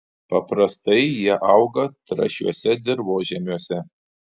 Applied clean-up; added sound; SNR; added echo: none; none; none; none.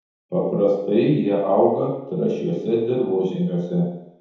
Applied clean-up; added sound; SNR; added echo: none; none; none; reverberation time 0.9 s.